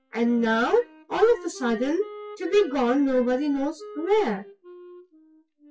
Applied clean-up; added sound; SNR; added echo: classical method WPE with log-MMSE.